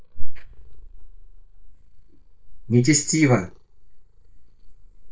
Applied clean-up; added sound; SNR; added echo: neural mask model DeepFilterNet 3.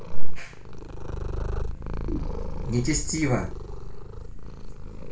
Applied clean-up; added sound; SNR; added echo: none; Purr; 11 dB; reverberation time 0.3 s.